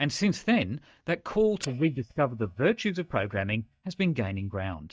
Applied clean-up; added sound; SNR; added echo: neural mask model DeepFilterNet 3.